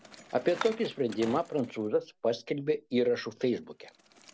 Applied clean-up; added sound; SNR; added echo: none; Bicycle; 16 dB; none.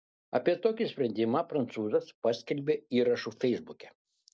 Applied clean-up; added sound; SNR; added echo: none; none; none; none.